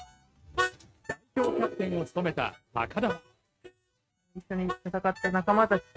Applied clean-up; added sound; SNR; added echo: neural mask model RNNoise.